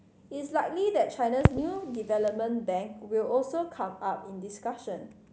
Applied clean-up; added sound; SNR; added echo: none; Crackle; 1 dB; none.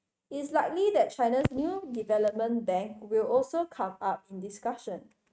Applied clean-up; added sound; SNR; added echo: neural mask model RNNoise.